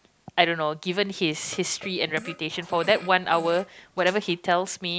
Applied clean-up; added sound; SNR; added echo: none; Fart; 19 dB; none.